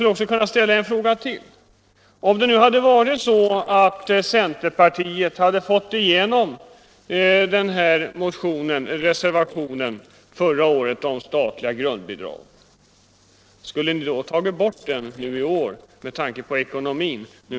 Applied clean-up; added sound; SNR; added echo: neural separator model SepFormer DNS4.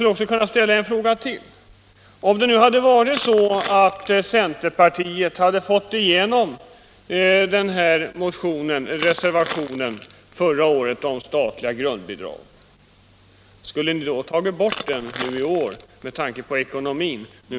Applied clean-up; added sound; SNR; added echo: none; Crushing; 13 dB; none.